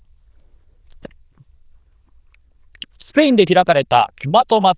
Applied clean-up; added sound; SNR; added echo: neural diffusion model UNIVERSE++.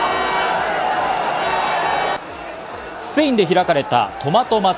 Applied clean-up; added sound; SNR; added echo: none; none; none; none.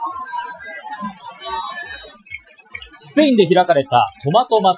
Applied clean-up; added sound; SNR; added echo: classical method Wiener filter.